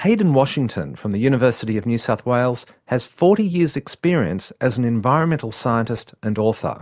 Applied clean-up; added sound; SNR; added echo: none; none; none; none.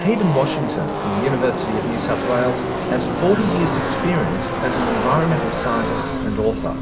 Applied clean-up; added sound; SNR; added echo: none; Car passing by / Race car, auto racing; 1 dB; reverberation time 0.8 s.